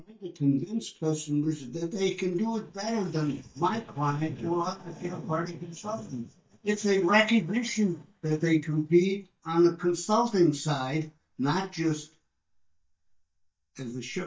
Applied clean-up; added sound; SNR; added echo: neural mask model DeepFilterNet 3.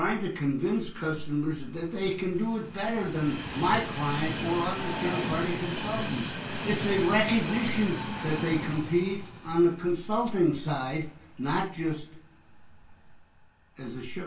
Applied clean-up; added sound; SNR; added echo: none; Train; 8 dB; reverberation time 0.2 s.